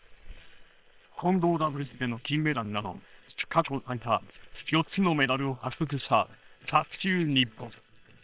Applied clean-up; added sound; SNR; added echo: neural separator model SepFormer WHAM!.